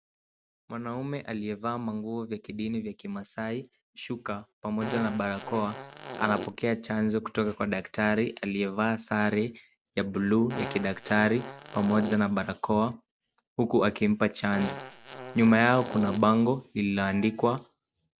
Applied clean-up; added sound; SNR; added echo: none; Fart; 10 dB; none.